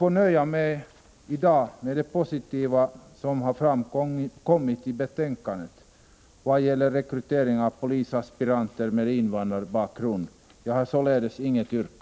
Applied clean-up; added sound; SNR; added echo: none; none; none; none.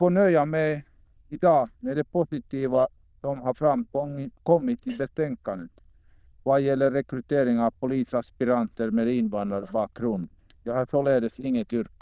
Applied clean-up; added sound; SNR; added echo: neural diffusion model UNIVERSE++.